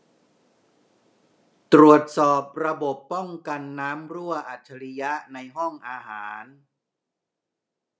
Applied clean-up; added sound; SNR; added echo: none; none; none; none.